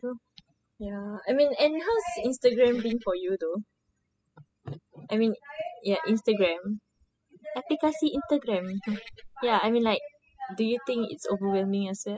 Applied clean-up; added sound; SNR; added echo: classical method spectral subtraction.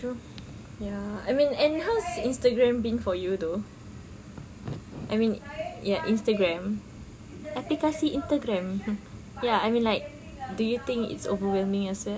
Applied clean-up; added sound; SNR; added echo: none; none; none; none.